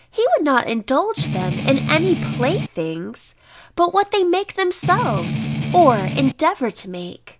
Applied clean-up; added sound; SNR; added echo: none; Strum; 3 dB; none.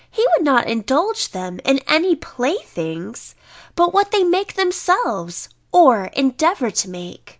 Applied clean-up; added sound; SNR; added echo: none; none; none; none.